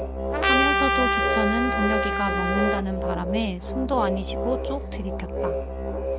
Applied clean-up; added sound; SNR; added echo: none; Trumpet + Musical instrument; -4 dB; none.